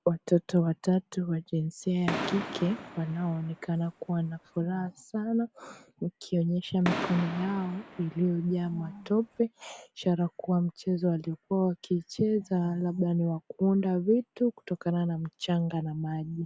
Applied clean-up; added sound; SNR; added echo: none; Fireworks; 10 dB; none.